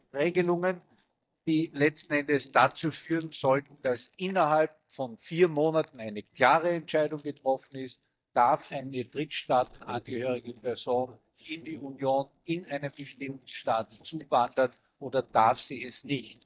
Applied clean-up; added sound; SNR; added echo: neural mask model DeepFilterNet 3.